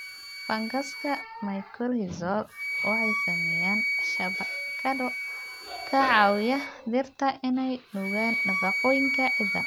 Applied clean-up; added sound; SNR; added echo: none; Wind instrument, woodwind instrument; 2 dB; none.